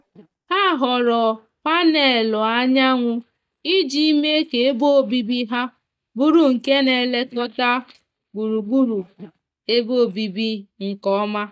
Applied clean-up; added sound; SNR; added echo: neural mask model DeepFilterNet 3.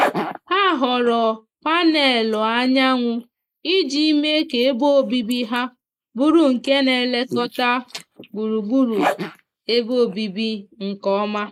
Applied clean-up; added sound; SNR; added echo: neural mask model Resemble Enhance denoiser.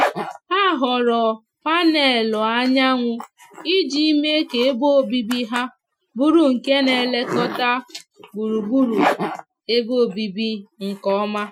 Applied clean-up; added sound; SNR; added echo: classical method Wiener filter.